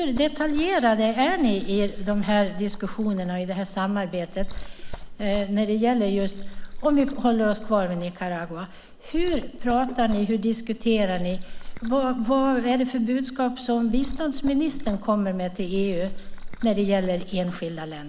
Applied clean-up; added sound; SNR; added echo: none; Liquid; 8 dB; none.